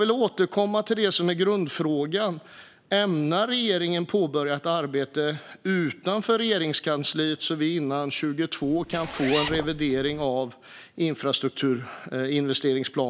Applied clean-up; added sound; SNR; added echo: none; Zipper (clothing); 7 dB; none.